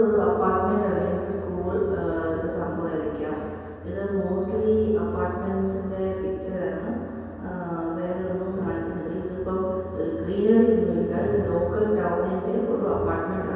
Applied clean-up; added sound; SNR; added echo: none; none; none; reverberation time 2.2 s.